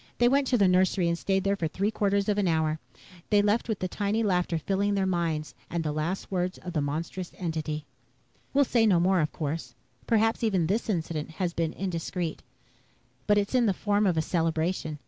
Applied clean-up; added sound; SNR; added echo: none; none; none; none.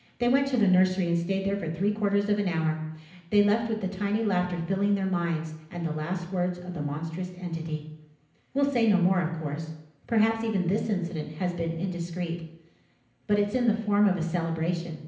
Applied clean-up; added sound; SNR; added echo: none; none; none; reverberation time 0.8 s.